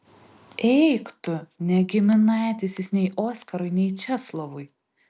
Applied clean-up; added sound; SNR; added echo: none; none; none; none.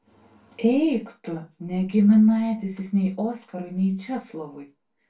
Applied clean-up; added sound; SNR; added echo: none; none; none; reverberation time 0.2 s.